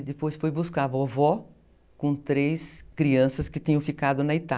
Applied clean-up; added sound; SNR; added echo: none; none; none; none.